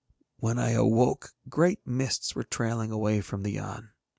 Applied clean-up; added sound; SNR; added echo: none; none; none; none.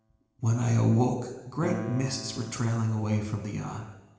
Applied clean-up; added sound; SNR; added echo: none; Piano; 15 dB; reverberation time 1.1 s.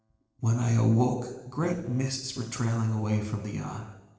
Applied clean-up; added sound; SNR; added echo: neural separator model SepFormer DNS4.